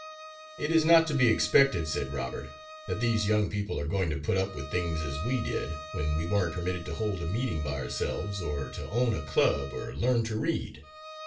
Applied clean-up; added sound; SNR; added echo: none; Bowed string instrument; 16 dB; reverberation time 0.3 s.